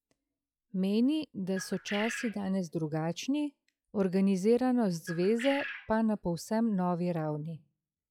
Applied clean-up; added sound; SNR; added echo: classical method log-MMSE.